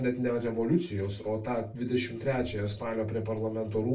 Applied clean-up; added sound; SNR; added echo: none; none; none; reverberation time 0.3 s.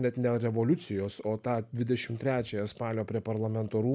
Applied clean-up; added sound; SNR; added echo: none; none; none; none.